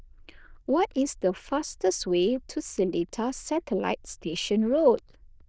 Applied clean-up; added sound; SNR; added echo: neural diffusion model UNIVERSE++.